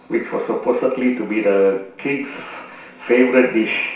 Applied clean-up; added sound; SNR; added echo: none; none; none; reverberation time 0.6 s.